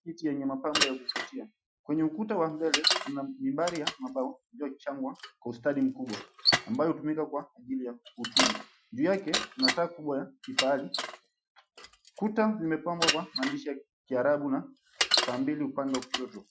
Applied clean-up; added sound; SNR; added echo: classical method Wiener filter.